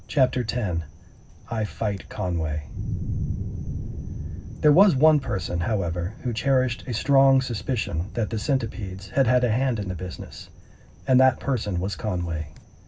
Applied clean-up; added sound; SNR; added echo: none; Thunder; 11 dB; reverberation time 0.4 s.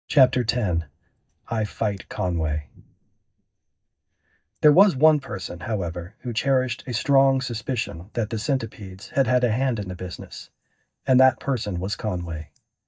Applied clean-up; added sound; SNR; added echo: neural mask model DeepFilterNet 3.